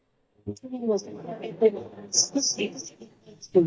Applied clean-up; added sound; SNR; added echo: neural mask model DeepFilterNet 3.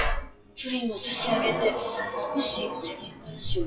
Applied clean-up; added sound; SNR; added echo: classical method WPE with log-MMSE.